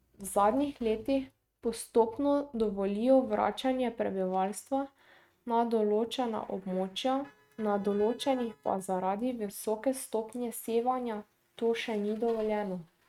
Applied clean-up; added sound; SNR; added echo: neural mask model RNNoise.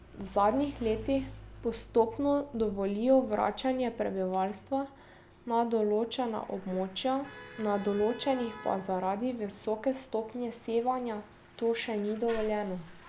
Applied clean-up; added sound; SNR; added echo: none; Motor vehicle (road) + Mechanisms / Bicycle; 18 dB; none.